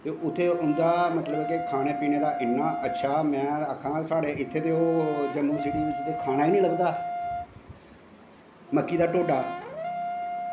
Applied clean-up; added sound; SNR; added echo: none; Brass instrument; 7 dB; none.